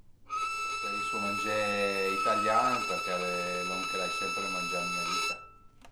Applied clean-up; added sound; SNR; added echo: none; Bowed string instrument; -3 dB; none.